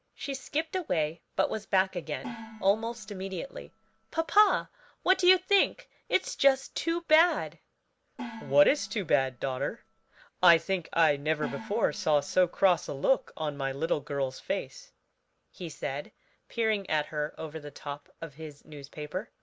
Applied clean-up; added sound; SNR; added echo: none; Gong; 16 dB; none.